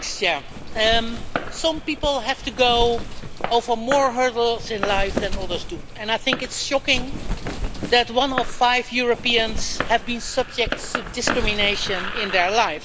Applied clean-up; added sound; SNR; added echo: none; Wind + Fireworks; 5 dB; none.